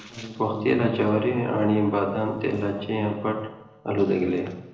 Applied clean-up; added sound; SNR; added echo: neural separator model SepFormer DNS4.